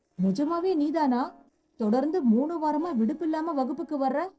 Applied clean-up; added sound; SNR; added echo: neural separator model SepFormer DNS4.